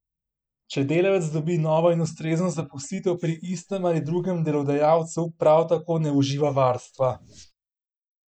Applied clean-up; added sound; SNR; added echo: neural mask model Resemble Enhance denoiser.